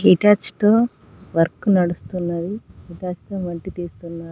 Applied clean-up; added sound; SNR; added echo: none; none; none; none.